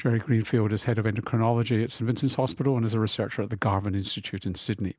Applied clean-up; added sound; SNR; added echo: none; none; none; none.